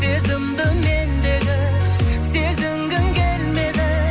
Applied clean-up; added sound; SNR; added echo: none; none; none; none.